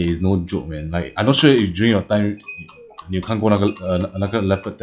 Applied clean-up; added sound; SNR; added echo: classical method log-MMSE.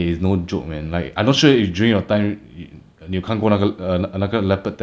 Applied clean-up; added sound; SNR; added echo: none; none; none; none.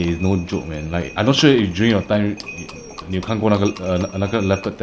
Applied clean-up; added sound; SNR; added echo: none; Livestock, farm animals, working animals; 17 dB; none.